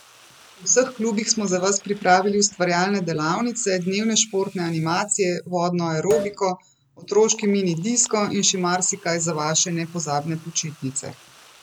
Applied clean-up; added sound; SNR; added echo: none; Liquid; 19 dB; none.